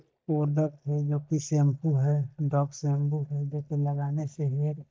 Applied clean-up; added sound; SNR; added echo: neural mask model DeepFilterNet 3.